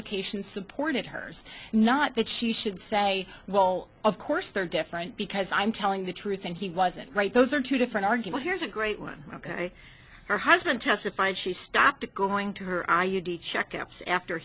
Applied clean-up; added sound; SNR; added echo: none; none; none; none.